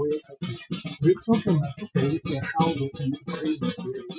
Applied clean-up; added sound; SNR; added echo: classical method Wiener filter.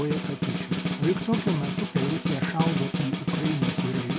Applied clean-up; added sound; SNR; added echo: none; Snare drum; -2 dB; none.